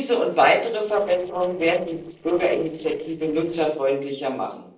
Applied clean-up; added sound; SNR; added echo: neural separator model SepFormer DNS4.